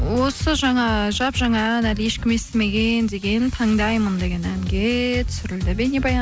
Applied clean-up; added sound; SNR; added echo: none; none; none; none.